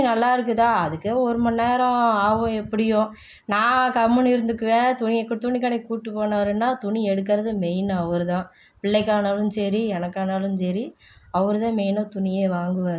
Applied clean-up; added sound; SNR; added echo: none; none; none; none.